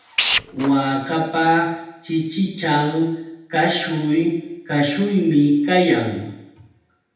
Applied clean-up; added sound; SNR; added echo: none; Tools; -2 dB; reverberation time 0.8 s.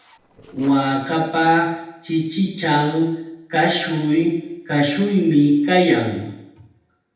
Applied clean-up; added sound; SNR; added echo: neural separator model SepFormer DNS4.